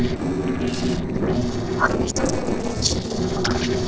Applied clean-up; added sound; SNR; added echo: neural separator model SepFormer DNS4.